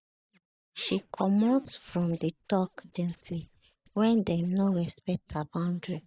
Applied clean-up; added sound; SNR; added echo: neural mask model DeepFilterNet 3.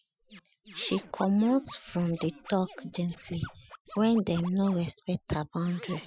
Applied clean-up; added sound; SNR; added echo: classical method Wiener filter.